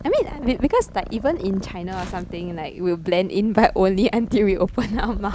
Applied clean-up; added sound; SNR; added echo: none; Purr; 13 dB; none.